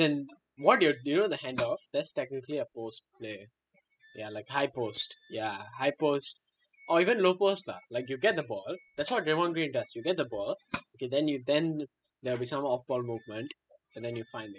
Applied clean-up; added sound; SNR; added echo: classical method spectral subtraction.